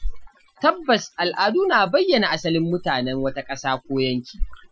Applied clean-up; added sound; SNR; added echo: classical method Wiener filter.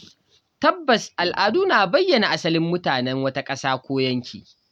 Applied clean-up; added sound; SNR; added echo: none; none; none; none.